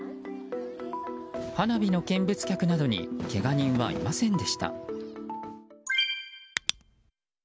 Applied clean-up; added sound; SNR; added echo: none; none; none; none.